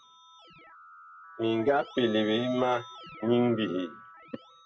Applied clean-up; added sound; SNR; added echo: none; Keyboard (musical); 18 dB; none.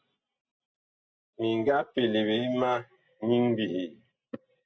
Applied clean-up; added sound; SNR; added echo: none; none; none; none.